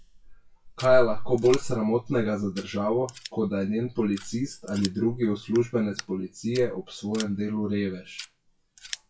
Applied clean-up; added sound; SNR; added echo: classical method WPE with log-MMSE.